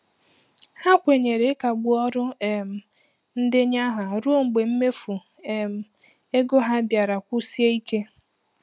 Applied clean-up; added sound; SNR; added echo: none; none; none; none.